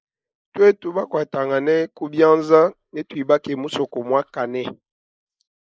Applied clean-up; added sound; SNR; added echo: neural mask model Resemble Enhance denoiser.